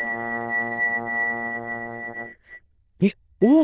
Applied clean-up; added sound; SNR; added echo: neural diffusion model UNIVERSE++.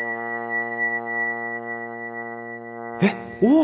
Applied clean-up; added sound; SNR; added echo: none; Brass instrument; 8 dB; none.